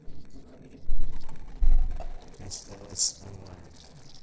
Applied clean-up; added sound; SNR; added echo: neural separator model SepFormer DNS4.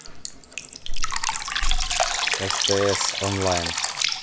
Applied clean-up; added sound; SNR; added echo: none; Drip; 1 dB; none.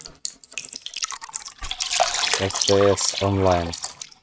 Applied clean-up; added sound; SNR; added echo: neural mask model RNNoise.